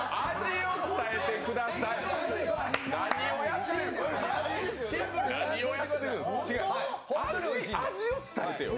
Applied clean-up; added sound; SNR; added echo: none; none; none; none.